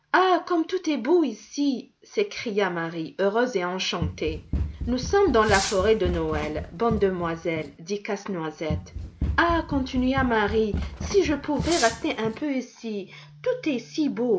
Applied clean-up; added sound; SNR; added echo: none; Run + Fireworks; 7 dB; none.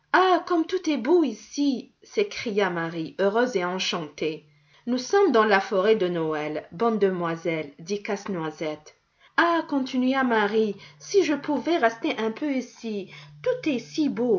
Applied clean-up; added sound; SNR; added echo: none; none; none; none.